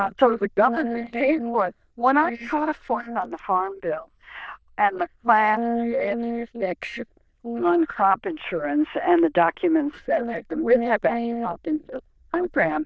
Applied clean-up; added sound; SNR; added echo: neural diffusion model UNIVERSE++.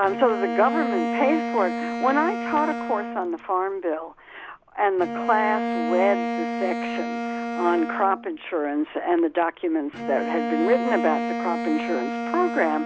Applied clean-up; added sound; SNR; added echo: none; Bowed string instrument; 4 dB; none.